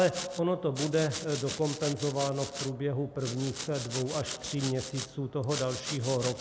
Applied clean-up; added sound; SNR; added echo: none; Domestic sounds, home sounds; 9 dB; none.